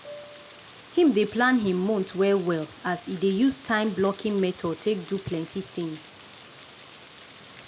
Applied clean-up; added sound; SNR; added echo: none; Piano + Rain; 18 dB; none.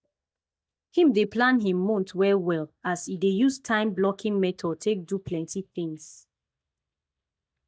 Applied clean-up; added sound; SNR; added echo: neural mask model DeepFilterNet 3.